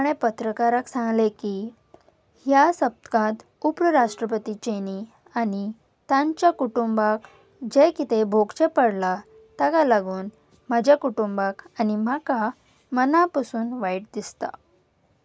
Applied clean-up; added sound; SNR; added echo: none; none; none; none.